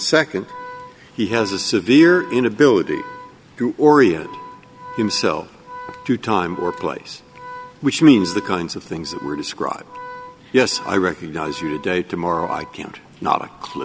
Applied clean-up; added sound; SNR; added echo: none; Organ; 18 dB; none.